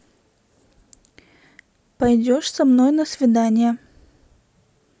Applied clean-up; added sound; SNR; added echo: none; none; none; none.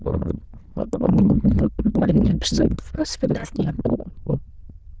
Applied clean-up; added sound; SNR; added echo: neural diffusion model UNIVERSE++.